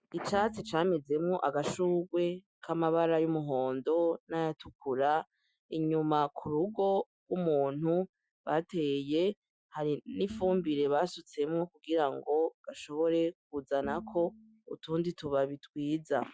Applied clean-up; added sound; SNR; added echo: classical method Wiener filter.